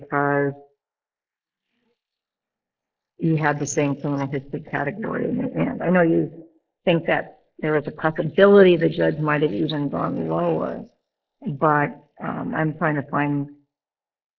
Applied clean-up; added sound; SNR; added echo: neural mask model Resemble Enhance denoiser.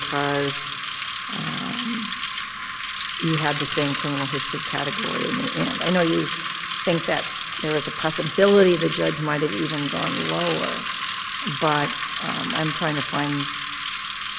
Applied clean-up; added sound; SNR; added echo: none; Bicycle; 0 dB; none.